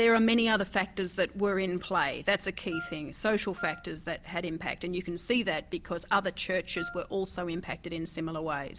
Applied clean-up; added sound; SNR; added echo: none; Wind instrument, woodwind instrument; 13 dB; none.